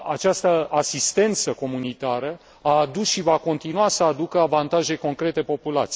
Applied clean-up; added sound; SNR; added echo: none; none; none; none.